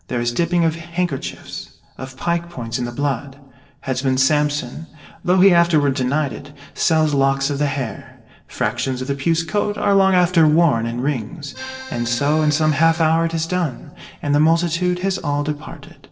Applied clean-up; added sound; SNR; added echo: neural separator model SepFormer DNS4.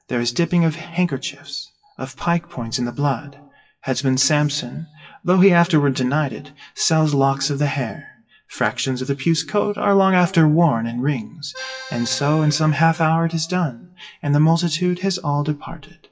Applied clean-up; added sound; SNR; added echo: classical method WPE with log-MMSE.